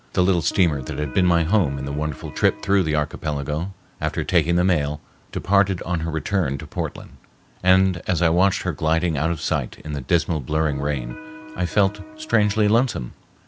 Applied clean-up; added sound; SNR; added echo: none; Electric guitar; 16 dB; none.